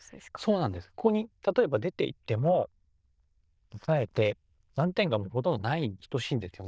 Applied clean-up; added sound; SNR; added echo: neural diffusion model UNIVERSE++.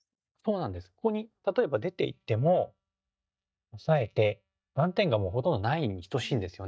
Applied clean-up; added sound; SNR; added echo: neural mask model DeepFilterNet 3.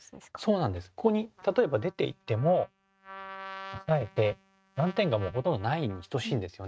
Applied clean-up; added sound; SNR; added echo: neural mask model RNNoise.